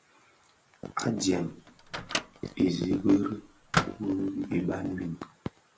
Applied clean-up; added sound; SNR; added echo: none; Microwave oven; 6 dB; none.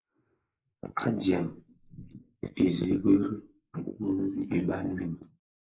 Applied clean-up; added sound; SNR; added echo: neural mask model Resemble Enhance denoiser.